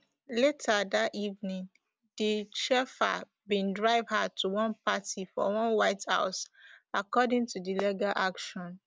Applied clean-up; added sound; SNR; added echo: none; none; none; none.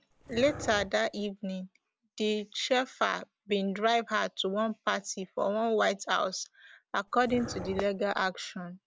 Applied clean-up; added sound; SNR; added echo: none; Dog; 13 dB; none.